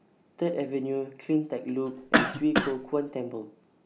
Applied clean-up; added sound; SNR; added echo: none; Cough; -3 dB; none.